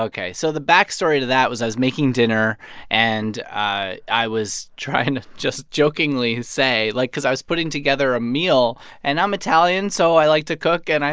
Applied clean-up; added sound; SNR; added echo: none; none; none; none.